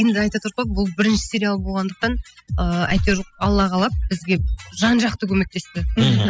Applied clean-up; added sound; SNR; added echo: classical method spectral subtraction.